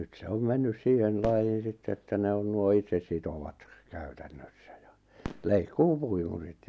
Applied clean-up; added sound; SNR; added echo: none; Fireworks; 20 dB; none.